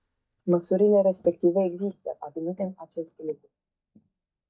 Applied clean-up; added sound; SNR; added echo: neural mask model DeepFilterNet 3.